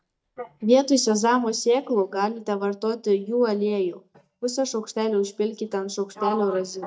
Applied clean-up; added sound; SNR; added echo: neural mask model DeepFilterNet 3.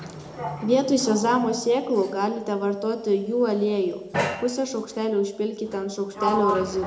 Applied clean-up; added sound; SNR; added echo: none; Sliding door; 9 dB; reverberation time 0.6 s.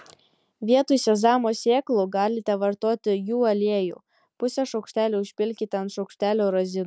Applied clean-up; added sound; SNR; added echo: none; none; none; none.